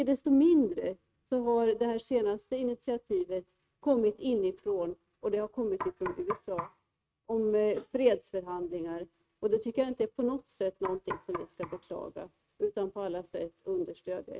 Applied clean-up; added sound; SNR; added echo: neural mask model RNNoise.